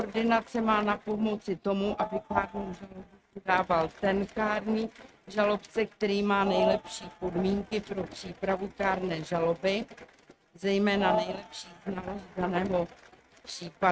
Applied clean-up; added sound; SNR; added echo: neural mask model RNNoise.